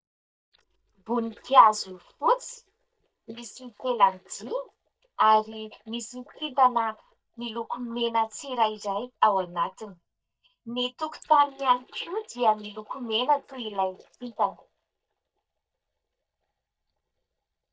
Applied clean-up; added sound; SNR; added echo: neural mask model DeepFilterNet 3.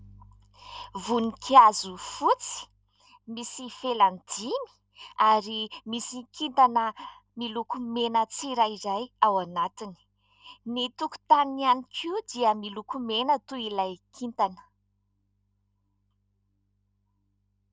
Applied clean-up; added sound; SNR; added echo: none; none; none; none.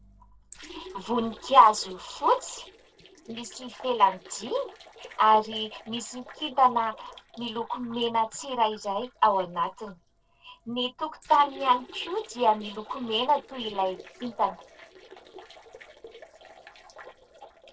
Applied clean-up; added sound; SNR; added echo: neural separator model SepFormer DNS4.